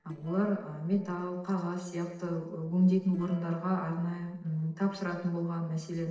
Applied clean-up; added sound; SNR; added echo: neural separator model SepFormer DNS4.